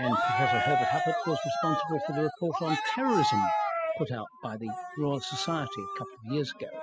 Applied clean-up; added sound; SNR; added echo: classical method spectral subtraction.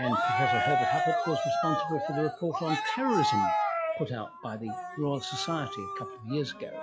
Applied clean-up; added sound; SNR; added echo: classical method log-MMSE.